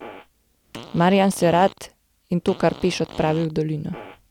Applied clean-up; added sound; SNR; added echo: none; Fart + Fart; 17 dB; none.